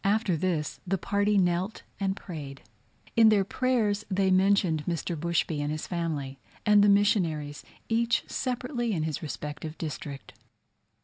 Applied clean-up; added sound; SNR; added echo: none; none; none; none.